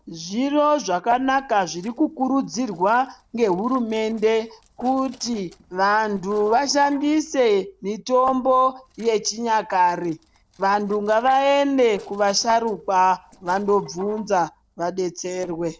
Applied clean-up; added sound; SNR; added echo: neural separator model SepFormer DNS4.